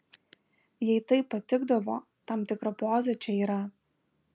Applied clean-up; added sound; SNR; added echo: none; none; none; none.